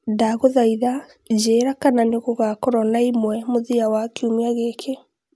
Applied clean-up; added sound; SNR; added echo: none; none; none; none.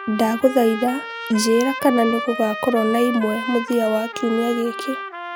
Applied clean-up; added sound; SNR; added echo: none; Trumpet; 9 dB; none.